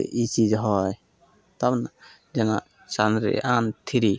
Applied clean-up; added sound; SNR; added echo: none; none; none; none.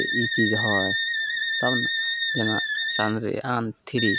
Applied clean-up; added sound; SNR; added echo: none; Wind instrument, woodwind instrument; -2 dB; none.